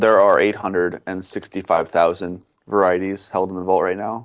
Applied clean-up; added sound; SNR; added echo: neural mask model Resemble Enhance denoiser.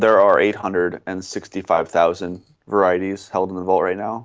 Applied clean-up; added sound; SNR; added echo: none; none; none; none.